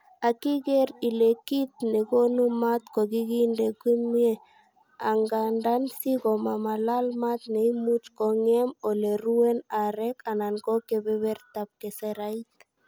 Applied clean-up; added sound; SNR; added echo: none; none; none; none.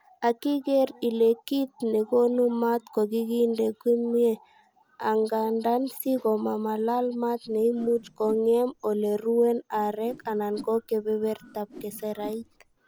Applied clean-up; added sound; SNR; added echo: none; Whoosh, swoosh, swish; 19 dB; none.